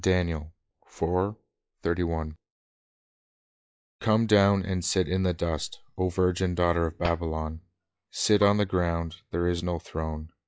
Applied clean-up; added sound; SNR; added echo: classical method log-MMSE.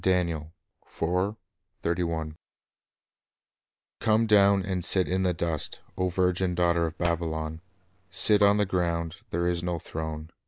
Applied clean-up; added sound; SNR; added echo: none; Bowed string instrument + Hands; 19 dB; none.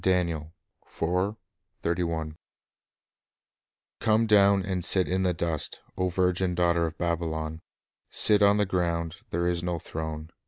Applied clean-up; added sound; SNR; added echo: none; none; none; none.